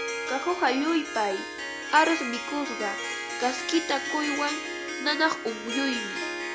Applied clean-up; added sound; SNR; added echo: none; Harp; 5 dB; none.